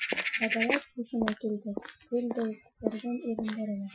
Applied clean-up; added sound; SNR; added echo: classical method Wiener filter.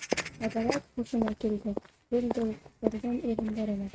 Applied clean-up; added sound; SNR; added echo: neural mask model RNNoise.